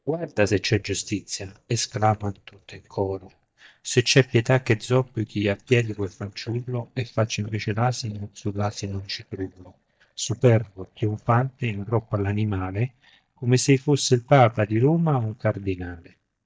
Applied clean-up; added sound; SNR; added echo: neural mask model DeepFilterNet 3.